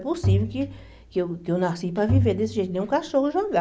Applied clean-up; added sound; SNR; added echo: none; Bowed string instrument; 2 dB; none.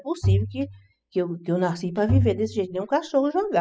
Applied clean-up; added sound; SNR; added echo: classical method spectral subtraction.